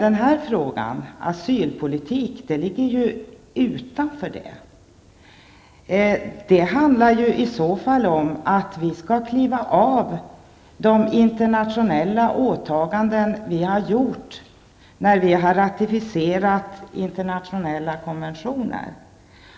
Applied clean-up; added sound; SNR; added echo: none; none; none; none.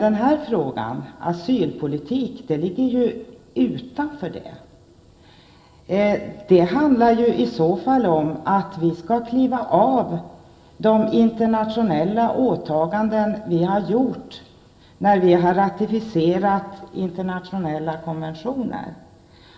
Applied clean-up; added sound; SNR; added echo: none; none; none; reverberation time 0.5 s.